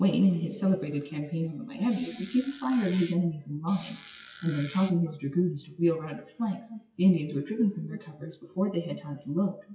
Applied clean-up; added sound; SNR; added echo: classical method WPE with log-MMSE.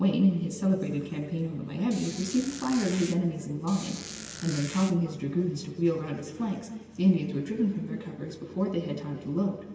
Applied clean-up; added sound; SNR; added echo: none; Squeak; 12 dB; reverberation time 2.3 s.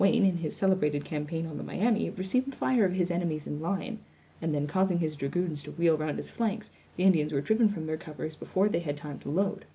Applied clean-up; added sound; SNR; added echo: none; none; none; none.